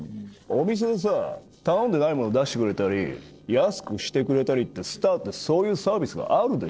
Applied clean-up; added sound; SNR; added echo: neural separator model SepFormer DNS4.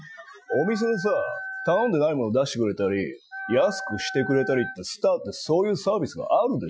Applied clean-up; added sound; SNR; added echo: classical method Wiener filter.